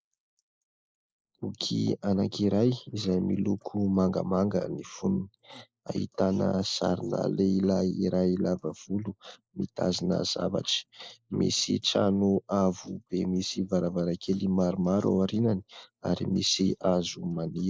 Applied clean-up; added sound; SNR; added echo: neural mask model Resemble Enhance denoiser.